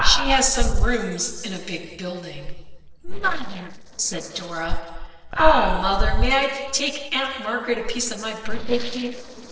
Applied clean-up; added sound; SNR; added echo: neural separator model SepFormer DNS4.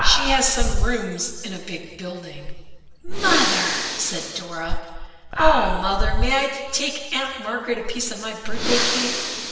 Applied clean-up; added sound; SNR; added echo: none; Breathing; -2 dB; reverberation time 1.4 s.